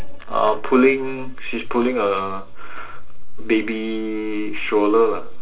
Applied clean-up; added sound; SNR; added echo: neural separator model SepFormer DNS4.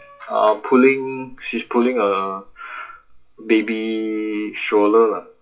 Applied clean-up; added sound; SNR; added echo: classical method WPE with log-MMSE.